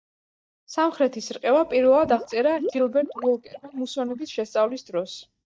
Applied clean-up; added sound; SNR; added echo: neural mask model DeepFilterNet 3.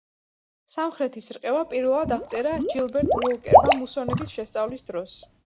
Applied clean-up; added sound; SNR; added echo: none; Water / Liquid; -4 dB; none.